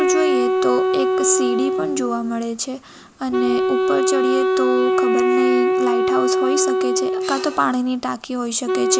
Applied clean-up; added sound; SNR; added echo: none; Wind instrument, woodwind instrument; -4 dB; none.